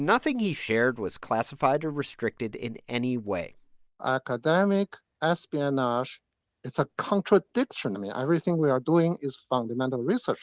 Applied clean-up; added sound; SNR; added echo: none; none; none; none.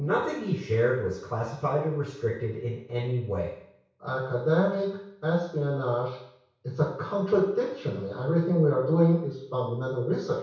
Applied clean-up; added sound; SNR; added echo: none; none; none; reverberation time 0.6 s.